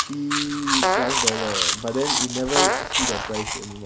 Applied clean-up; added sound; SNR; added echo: none; Fart + Chewing, mastication; -4 dB; none.